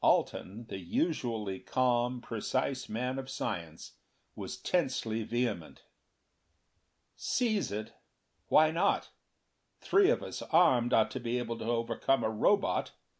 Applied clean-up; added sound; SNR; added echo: none; none; none; none.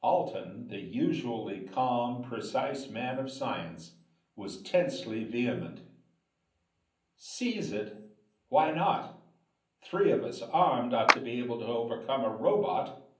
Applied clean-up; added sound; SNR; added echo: none; Clapping; 0 dB; reverberation time 0.6 s.